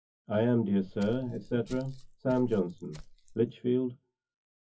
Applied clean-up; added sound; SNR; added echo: classical method WPE with log-MMSE.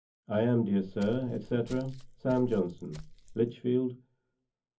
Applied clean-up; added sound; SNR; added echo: none; Walk, footsteps; 16 dB; reverberation time 0.3 s.